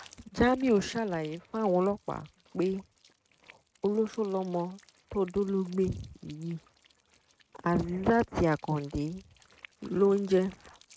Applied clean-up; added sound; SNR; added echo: neural mask model RNNoise.